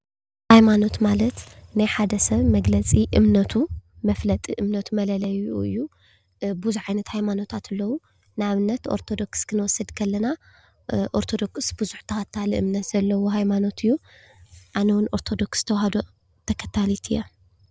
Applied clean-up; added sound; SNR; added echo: none; none; none; none.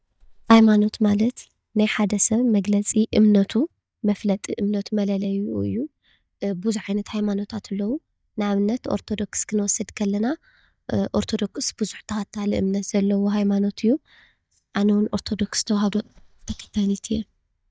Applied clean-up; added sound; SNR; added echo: neural mask model DeepFilterNet 3.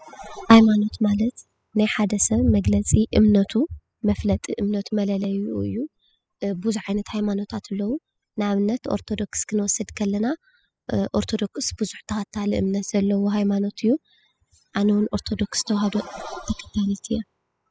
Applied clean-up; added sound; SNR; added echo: classical method spectral subtraction.